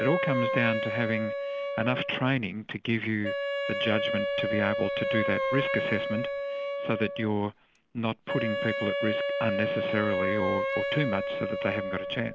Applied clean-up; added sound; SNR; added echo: none; Wind instrument, woodwind instrument; 0 dB; none.